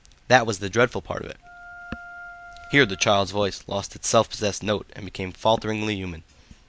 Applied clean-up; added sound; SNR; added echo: none; Wind instrument, woodwind instrument; 18 dB; none.